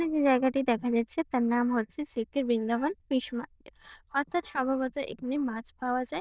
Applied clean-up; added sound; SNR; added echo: neural diffusion model UNIVERSE++.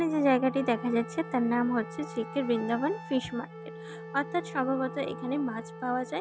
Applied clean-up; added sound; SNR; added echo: none; Wind instrument, woodwind instrument + Wind instrument, woodwind instrument; 12 dB; none.